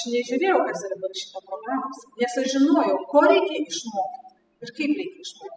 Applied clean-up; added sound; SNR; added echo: classical method spectral subtraction.